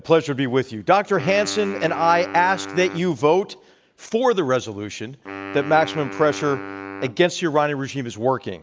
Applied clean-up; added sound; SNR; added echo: none; Wind instrument, woodwind instrument; 14 dB; none.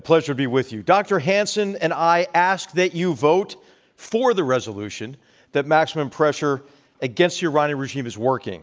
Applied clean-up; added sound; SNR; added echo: none; none; none; none.